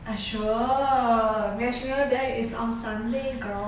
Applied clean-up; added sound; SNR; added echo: none; none; none; none.